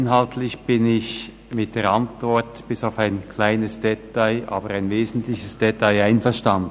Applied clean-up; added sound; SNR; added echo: none; none; none; none.